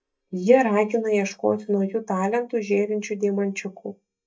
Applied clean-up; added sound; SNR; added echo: neural mask model DeepFilterNet 3.